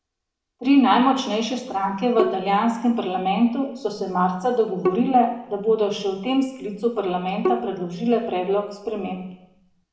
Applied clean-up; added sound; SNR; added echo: none; Bowed string instrument; 10 dB; reverberation time 0.7 s.